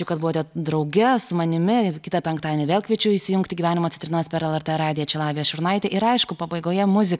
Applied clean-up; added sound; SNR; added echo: none; none; none; none.